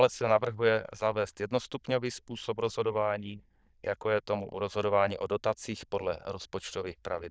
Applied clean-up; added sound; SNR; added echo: neural diffusion model UNIVERSE++.